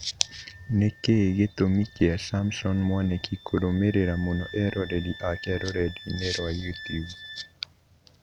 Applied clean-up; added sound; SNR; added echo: none; Wind instrument, woodwind instrument; 18 dB; none.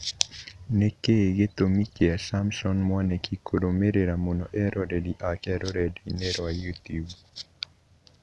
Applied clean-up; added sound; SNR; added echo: none; none; none; none.